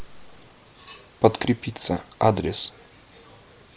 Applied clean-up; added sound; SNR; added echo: none; none; none; none.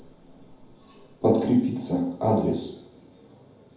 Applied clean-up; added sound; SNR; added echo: none; none; none; reverberation time 0.9 s.